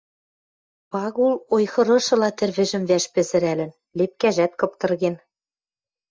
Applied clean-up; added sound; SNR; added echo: neural mask model DeepFilterNet 3.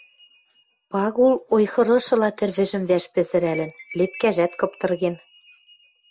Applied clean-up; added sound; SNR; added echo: none; Chime; 20 dB; none.